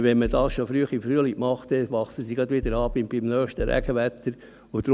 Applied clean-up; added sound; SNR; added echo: none; Bass drum; 6 dB; none.